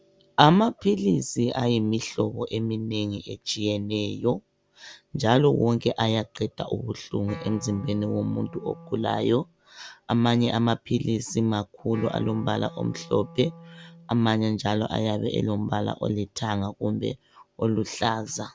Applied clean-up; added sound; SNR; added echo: none; Wind instrument, woodwind instrument; 20 dB; none.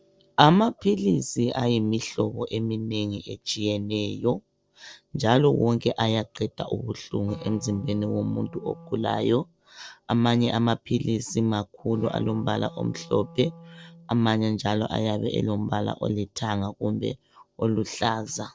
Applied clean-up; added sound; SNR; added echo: neural separator model SepFormer DNS4.